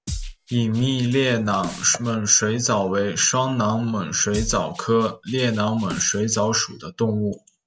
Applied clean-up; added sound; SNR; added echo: none; Drum kit; 13 dB; none.